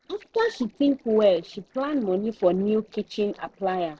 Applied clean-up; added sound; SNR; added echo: neural separator model SepFormer DNS4.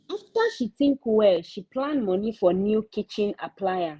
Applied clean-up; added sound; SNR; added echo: none; none; none; none.